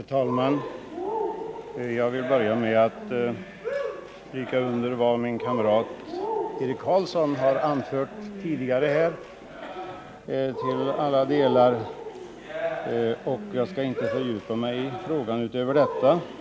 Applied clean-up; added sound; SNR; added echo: none; Cheering; 7 dB; none.